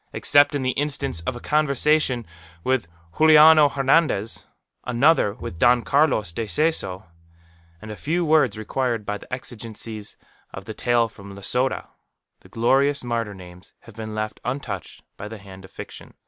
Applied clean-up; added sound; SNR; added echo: none; Bowed string instrument; 19 dB; none.